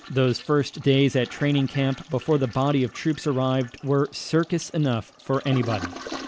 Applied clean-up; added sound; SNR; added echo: none; Toilet flush; 17 dB; none.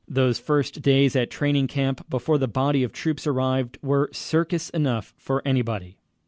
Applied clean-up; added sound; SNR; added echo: none; none; none; none.